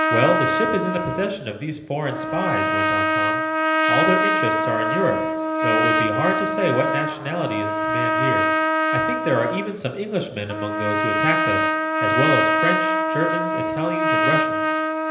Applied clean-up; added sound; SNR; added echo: none; Trumpet; -4 dB; reverberation time 0.8 s.